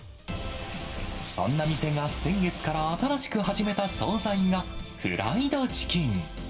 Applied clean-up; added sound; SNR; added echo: none; Bass drum; 18 dB; reverberation time 0.7 s.